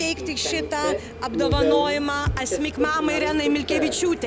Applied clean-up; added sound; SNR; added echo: none; Subway, metro, underground + Bass drum; 2 dB; none.